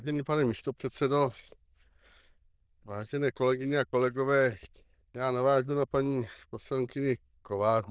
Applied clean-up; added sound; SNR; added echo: neural diffusion model UNIVERSE++.